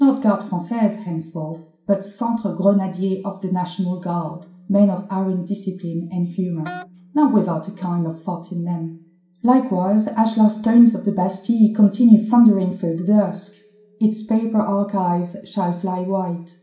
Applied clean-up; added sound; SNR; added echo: none; Wind instrument, woodwind instrument; 17 dB; reverberation time 0.5 s.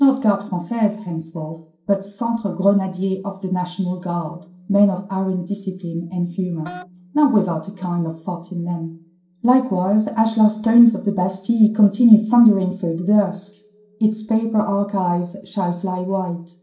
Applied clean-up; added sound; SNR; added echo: neural separator model SepFormer DNS4.